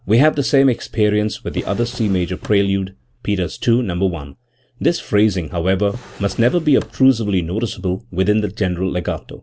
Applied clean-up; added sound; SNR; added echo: none; Drawer open or close; 19 dB; none.